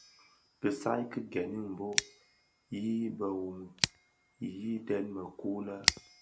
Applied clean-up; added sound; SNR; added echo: none; Scissors; 2 dB; none.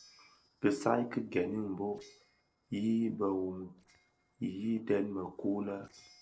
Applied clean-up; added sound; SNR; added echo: neural separator model SepFormer DNS4.